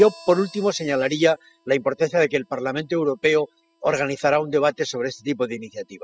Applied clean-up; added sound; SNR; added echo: classical method spectral subtraction.